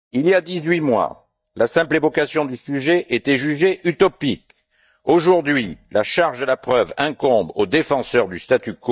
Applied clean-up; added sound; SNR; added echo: neural mask model DeepFilterNet 3.